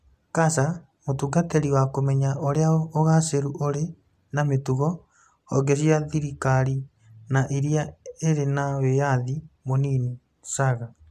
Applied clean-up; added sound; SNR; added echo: none; none; none; none.